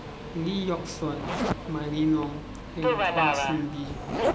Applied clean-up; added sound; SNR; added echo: none; Subway, metro, underground + Zipper (clothing); -1 dB; none.